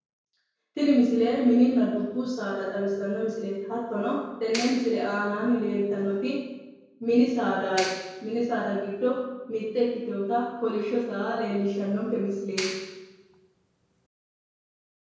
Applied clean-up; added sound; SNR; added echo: none; Clapping; 13 dB; reverberation time 1.0 s.